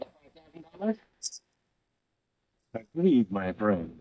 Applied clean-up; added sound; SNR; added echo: neural mask model DeepFilterNet 3.